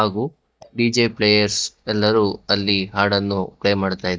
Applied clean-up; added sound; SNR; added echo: neural mask model DeepFilterNet 3.